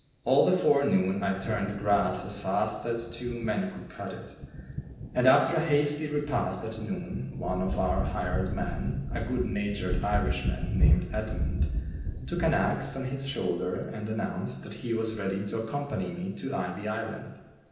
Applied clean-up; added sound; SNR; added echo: none; Thunder; 5 dB; reverberation time 0.9 s.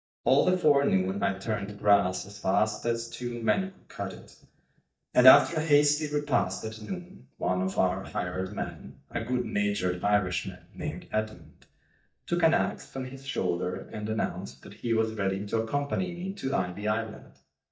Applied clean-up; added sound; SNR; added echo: neural mask model DeepFilterNet 3.